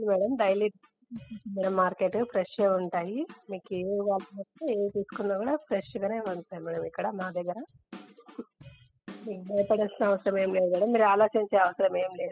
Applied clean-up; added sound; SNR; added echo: classical method spectral subtraction.